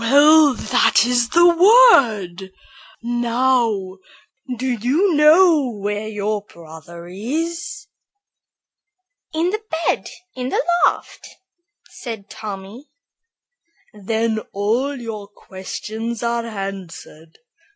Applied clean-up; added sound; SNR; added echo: none; none; none; none.